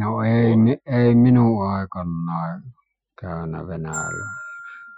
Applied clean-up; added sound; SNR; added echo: classical method Wiener filter.